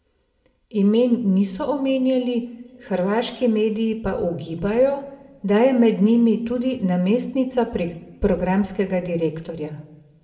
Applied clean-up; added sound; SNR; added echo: none; none; none; reverberation time 0.8 s.